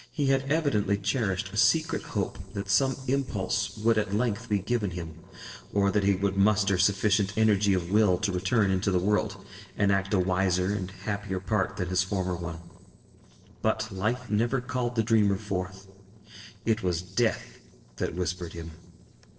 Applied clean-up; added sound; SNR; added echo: neural separator model SepFormer DNS4.